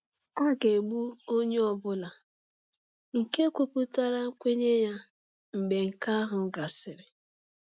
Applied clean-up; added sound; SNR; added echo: none; none; none; none.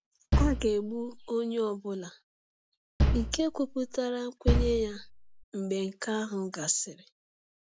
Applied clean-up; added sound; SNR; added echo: none; Bass drum; -4 dB; none.